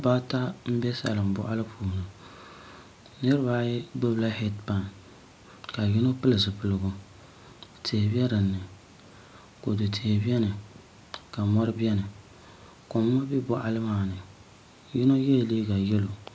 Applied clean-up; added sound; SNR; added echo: none; none; none; none.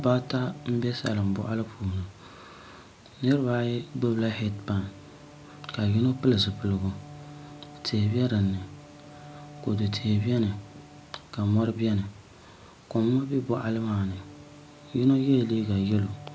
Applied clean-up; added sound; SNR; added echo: none; Bowed string instrument; 20 dB; none.